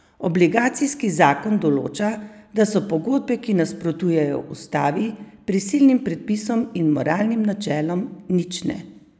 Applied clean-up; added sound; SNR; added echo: none; none; none; none.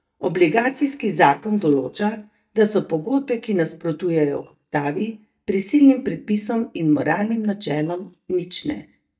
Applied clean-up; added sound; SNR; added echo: neural mask model DeepFilterNet 3.